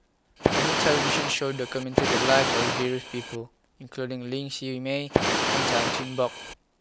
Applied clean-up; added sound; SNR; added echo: none; Fire; -4 dB; none.